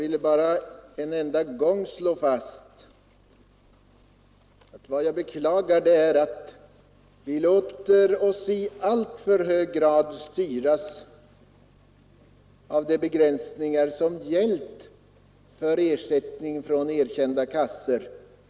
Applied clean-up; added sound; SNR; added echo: none; none; none; none.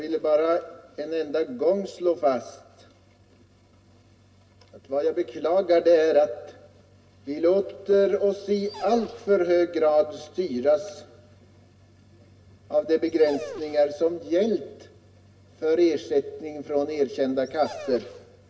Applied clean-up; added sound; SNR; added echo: none; Dog; 18 dB; reverberation time 0.4 s.